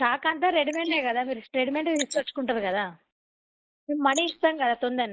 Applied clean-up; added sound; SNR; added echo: neural mask model Resemble Enhance denoiser.